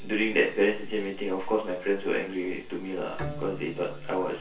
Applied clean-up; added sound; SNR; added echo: none; Bowed string instrument; 16 dB; reverberation time 0.3 s.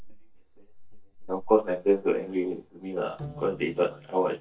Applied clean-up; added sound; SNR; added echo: neural mask model DeepFilterNet 3.